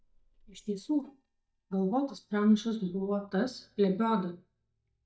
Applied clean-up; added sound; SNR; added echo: neural mask model DeepFilterNet 3.